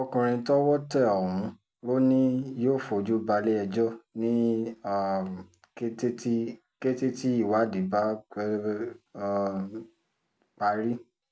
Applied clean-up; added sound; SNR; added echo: none; none; none; none.